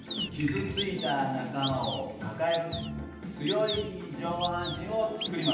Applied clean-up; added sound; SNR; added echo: none; Bird vocalization, bird call, bird song; 8 dB; reverberation time 0.8 s.